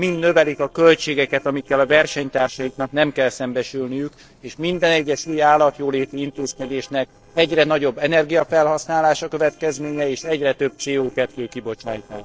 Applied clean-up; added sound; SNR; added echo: neural separator model SepFormer DNS4.